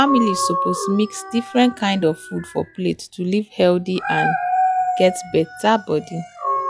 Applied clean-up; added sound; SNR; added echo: classical method log-MMSE.